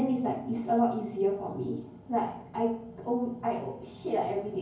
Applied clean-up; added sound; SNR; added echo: none; none; none; reverberation time 0.9 s.